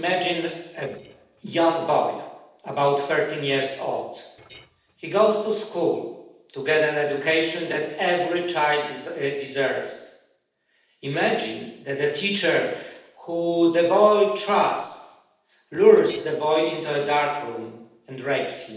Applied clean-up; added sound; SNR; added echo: neural separator model SepFormer DNS4.